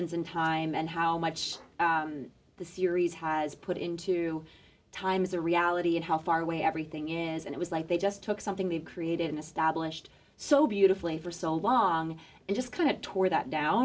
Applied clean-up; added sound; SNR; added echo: none; none; none; none.